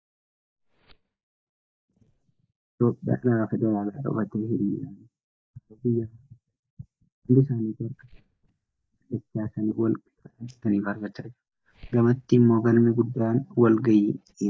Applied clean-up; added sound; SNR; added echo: neural mask model DeepFilterNet 3.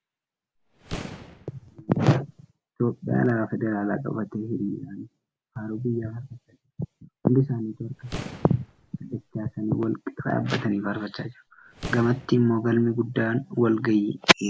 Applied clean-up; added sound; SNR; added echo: none; Boom; 15 dB; none.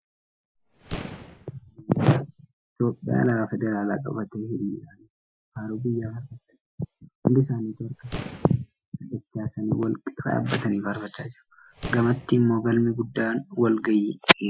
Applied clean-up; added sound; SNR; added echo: classical method Wiener filter.